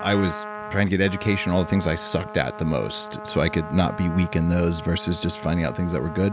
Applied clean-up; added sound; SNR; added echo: none; Trumpet; 12 dB; none.